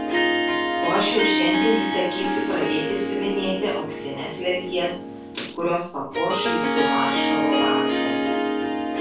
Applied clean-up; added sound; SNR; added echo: none; Harp; -2 dB; reverberation time 0.3 s.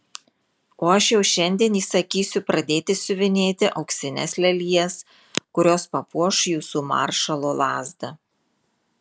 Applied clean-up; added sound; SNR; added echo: none; none; none; none.